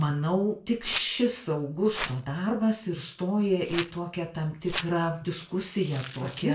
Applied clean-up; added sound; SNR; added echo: none; Rattle; 11 dB; reverberation time 0.3 s.